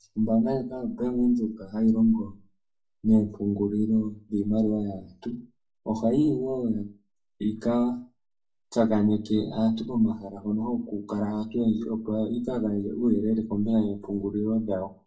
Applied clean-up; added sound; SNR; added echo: none; none; none; reverberation time 0.3 s.